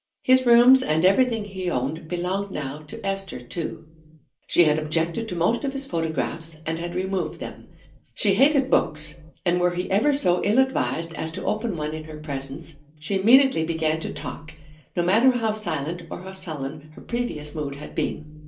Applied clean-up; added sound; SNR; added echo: none; none; none; reverberation time 0.3 s.